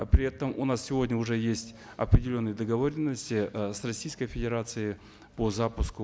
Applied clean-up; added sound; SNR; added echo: none; none; none; none.